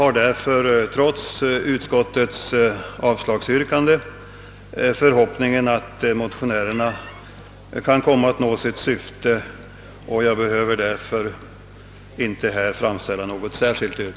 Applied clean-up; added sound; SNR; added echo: none; Squeak; 16 dB; none.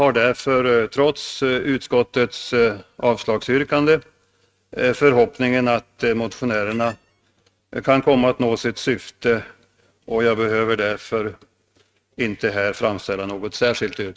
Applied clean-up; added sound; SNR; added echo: neural mask model RNNoise.